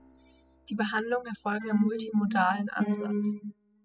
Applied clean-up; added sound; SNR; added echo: classical method spectral subtraction.